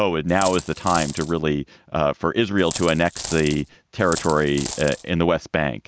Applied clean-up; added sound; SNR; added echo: none; Coin (dropping); 12 dB; none.